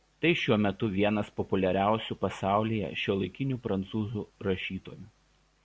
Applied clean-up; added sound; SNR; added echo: none; none; none; none.